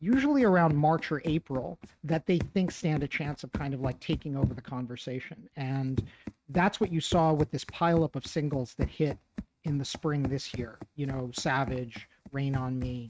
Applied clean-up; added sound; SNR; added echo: neural mask model RNNoise.